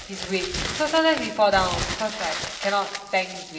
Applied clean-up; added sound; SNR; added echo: none; Crumpling, crinkling; 7 dB; reverberation time 1.8 s.